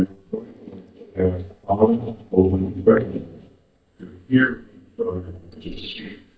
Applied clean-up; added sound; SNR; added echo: neural mask model DeepFilterNet 3.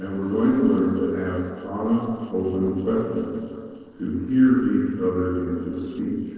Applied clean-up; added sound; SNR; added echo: neural separator model SepFormer DNS4.